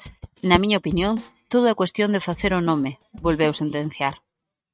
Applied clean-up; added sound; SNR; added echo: neural mask model RNNoise.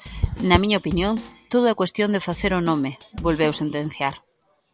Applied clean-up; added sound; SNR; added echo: none; Drum kit; 15 dB; none.